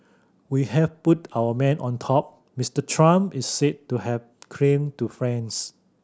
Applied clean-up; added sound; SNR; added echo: none; none; none; none.